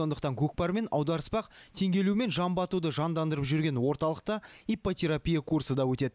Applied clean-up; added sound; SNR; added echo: none; none; none; none.